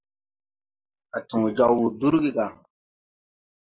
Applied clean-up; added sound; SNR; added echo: neural mask model Resemble Enhance denoiser.